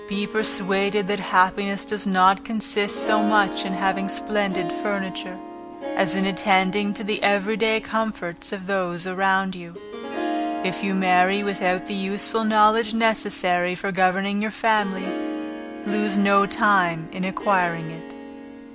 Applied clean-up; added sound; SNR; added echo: none; Harp; 10 dB; none.